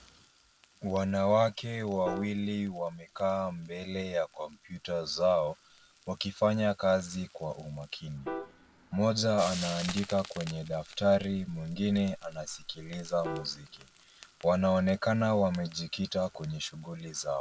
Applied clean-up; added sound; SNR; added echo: none; Frying (food) + Piano; 16 dB; none.